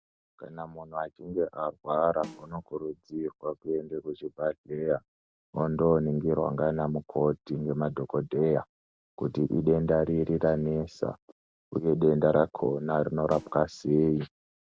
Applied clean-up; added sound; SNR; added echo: none; Snare drum; 19 dB; none.